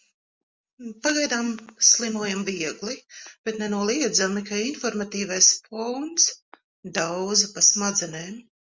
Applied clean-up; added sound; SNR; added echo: none; none; none; none.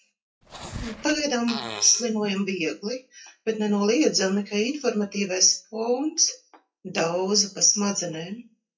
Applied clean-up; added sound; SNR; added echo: classical method WPE with log-MMSE.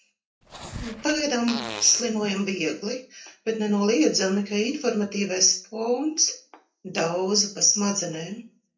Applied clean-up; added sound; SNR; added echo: none; Fart; 12 dB; reverberation time 0.3 s.